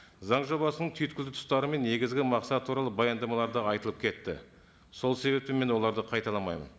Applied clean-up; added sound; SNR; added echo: none; none; none; none.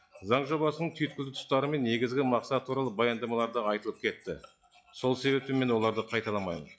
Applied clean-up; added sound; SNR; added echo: classical method log-MMSE.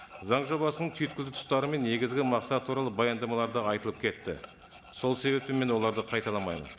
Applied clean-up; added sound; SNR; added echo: none; Tools; 19 dB; none.